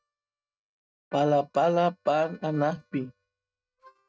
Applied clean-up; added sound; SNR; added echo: neural mask model RNNoise.